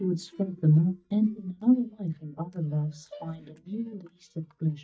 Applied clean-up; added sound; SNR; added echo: neural mask model DeepFilterNet 3.